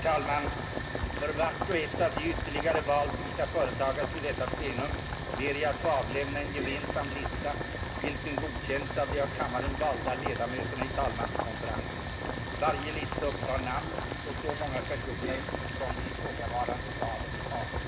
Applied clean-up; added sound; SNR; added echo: none; Boiling; 1 dB; reverberation time 0.2 s.